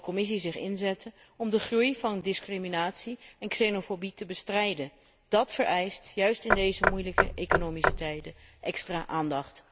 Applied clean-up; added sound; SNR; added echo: none; Knock / Wood; -1 dB; none.